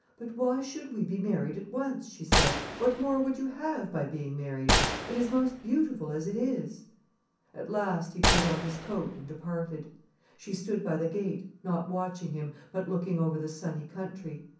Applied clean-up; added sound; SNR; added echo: none; Gunshot, gunfire; -1 dB; reverberation time 0.6 s.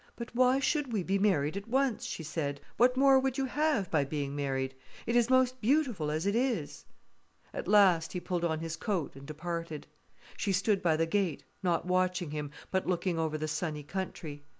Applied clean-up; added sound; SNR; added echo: none; none; none; none.